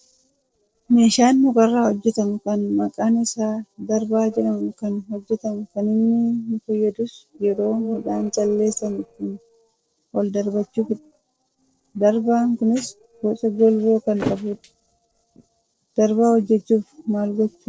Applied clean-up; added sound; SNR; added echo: neural separator model SepFormer DNS4.